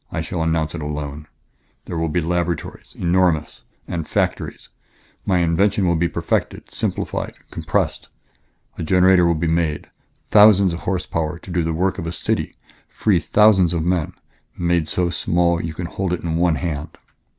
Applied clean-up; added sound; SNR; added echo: none; none; none; none.